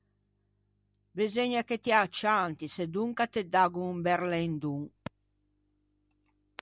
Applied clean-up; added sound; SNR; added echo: none; none; none; none.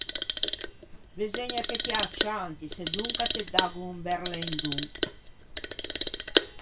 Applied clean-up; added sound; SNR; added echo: none; Clock; -3 dB; reverberation time 0.2 s.